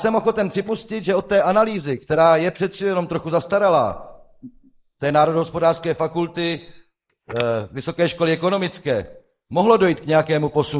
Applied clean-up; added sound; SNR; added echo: neural mask model Resemble Enhance denoiser.